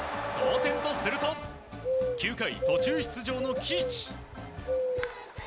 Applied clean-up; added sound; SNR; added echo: none; Bird vocalization, bird call, bird song; 0 dB; none.